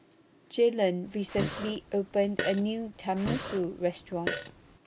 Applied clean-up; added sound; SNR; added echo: none; Fart; 6 dB; none.